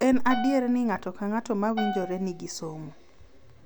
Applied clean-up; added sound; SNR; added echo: none; Piano; 11 dB; none.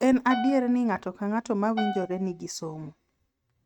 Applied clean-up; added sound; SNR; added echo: neural mask model RNNoise.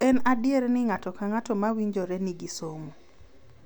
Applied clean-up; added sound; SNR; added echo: none; none; none; none.